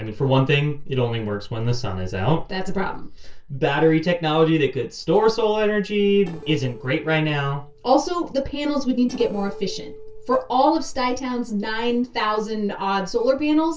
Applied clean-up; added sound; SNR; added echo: neural separator model SepFormer DNS4.